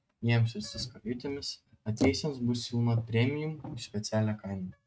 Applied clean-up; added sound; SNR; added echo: neural mask model RNNoise.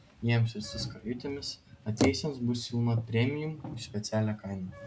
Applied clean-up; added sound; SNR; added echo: none; Bicycle; 8 dB; none.